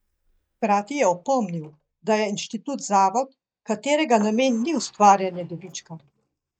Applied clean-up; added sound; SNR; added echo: neural mask model DeepFilterNet 3.